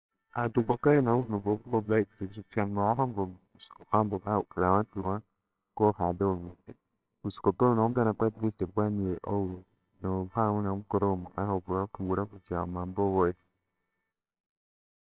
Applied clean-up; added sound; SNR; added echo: neural separator model SepFormer WHAMR!.